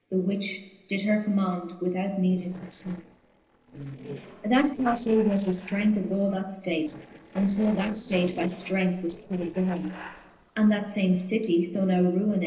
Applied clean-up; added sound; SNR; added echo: neural separator model SepFormer DNS4.